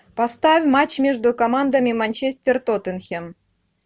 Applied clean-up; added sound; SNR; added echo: none; none; none; none.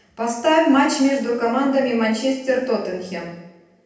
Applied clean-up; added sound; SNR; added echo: none; none; none; reverberation time 0.9 s.